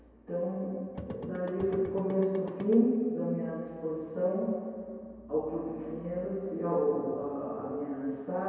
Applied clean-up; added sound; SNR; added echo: none; Drum / Drum kit; 13 dB; reverberation time 2.2 s.